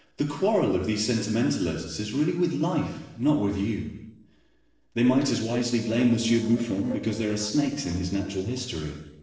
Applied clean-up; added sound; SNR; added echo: neural separator model SepFormer DNS4.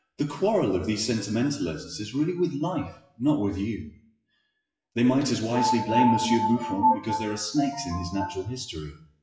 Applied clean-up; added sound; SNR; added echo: classical method WPE with log-MMSE.